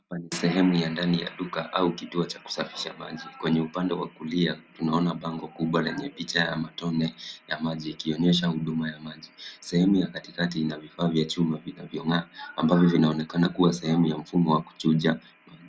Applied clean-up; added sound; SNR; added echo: none; none; none; none.